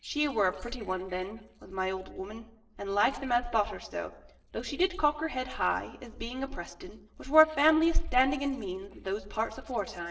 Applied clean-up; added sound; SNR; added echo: neural separator model SepFormer DNS4.